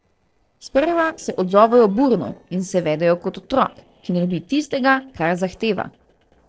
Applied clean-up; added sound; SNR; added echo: neural separator model SepFormer DNS4.